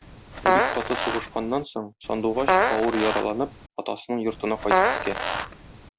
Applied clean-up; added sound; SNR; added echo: none; Fart; -2 dB; none.